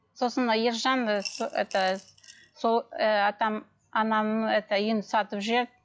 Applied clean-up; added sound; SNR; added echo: classical method log-MMSE.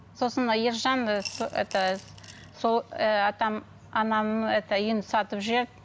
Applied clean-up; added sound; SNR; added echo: none; Coin (dropping) / Glass; 17 dB; none.